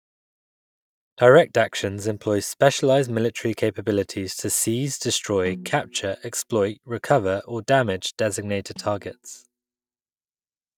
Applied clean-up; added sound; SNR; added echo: neural mask model DeepFilterNet 3.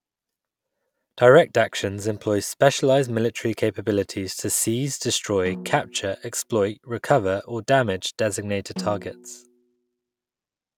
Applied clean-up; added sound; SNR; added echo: none; Snare drum; 17 dB; none.